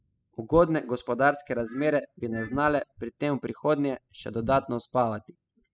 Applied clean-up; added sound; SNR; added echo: classical method spectral subtraction.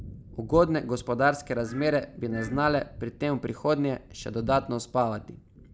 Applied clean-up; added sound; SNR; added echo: none; Glass + Thunder; 15 dB; none.